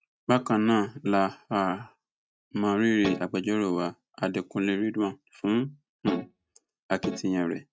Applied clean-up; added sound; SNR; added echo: neural mask model RNNoise.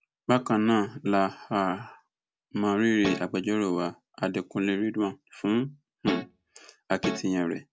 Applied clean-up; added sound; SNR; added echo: none; Guitar; 6 dB; none.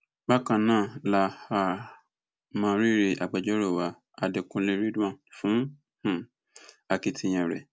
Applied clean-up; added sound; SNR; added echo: none; none; none; none.